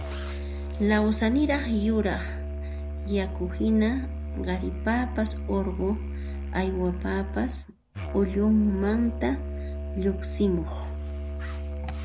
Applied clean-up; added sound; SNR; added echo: none; Musical instrument; 5 dB; none.